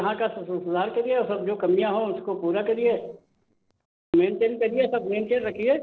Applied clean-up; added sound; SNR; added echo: neural separator model SepFormer DNS4.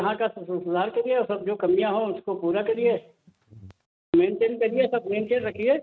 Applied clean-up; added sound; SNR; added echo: neural mask model RNNoise.